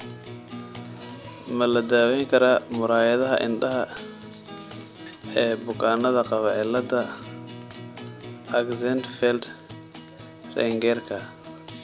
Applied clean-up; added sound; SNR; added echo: none; Acoustic guitar; 15 dB; none.